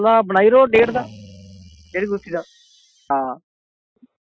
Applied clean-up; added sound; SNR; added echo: classical method Wiener filter.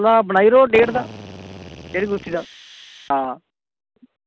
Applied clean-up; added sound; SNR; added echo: none; Drill; 19 dB; none.